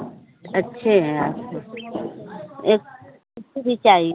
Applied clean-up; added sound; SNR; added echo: none; none; none; none.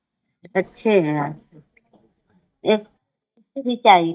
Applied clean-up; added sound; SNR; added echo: neural mask model DeepFilterNet 3.